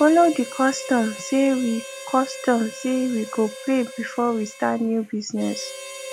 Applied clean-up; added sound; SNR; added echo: none; Harmonica; 14 dB; none.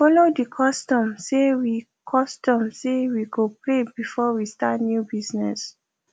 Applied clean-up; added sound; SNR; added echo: none; none; none; none.